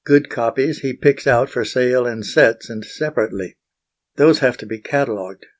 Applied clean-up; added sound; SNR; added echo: none; none; none; none.